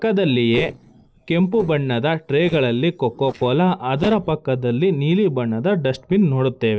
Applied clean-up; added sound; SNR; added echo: neural separator model SepFormer DNS4.